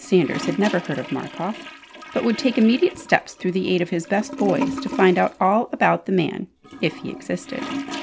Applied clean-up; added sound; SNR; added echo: none; Toilet flush / Gurgling; 11 dB; none.